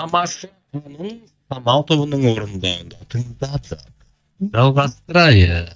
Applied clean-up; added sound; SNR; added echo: neural mask model DeepFilterNet 3.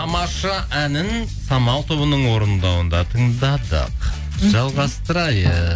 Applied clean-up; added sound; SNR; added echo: none; Drum; 17 dB; none.